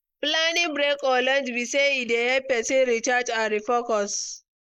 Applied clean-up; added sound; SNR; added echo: neural mask model Resemble Enhance denoiser.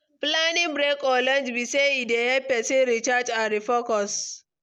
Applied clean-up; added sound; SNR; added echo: none; none; none; none.